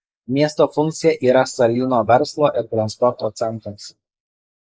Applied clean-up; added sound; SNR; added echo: neural mask model Resemble Enhance denoiser.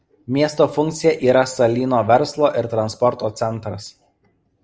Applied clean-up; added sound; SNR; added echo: none; none; none; none.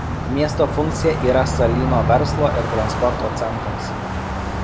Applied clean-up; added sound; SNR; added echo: none; Car passing by; 1 dB; none.